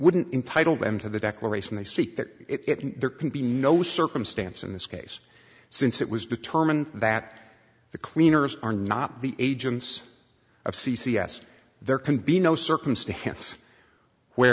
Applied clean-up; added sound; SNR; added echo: none; none; none; none.